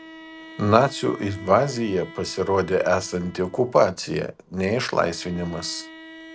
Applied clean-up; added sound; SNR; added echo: none; Bowed string instrument; 19 dB; none.